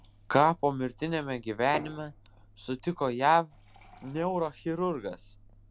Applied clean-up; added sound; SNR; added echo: none; Fill (with liquid) / Glass / Water; 19 dB; none.